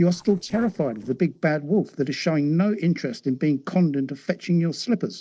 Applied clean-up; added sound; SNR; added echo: neural separator model SepFormer DNS4.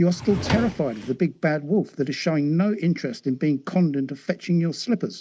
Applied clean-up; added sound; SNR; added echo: none; Drawer open or close; 8 dB; none.